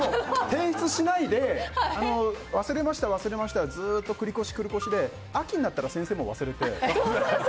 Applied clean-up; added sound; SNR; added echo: none; Telephone; 15 dB; none.